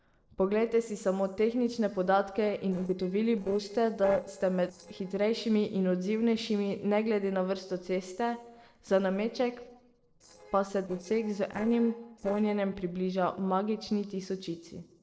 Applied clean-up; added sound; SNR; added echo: neural separator model SepFormer DNS4.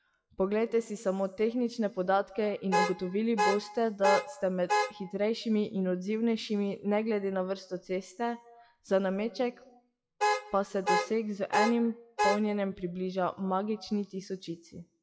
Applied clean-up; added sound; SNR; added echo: classical method WPE with log-MMSE.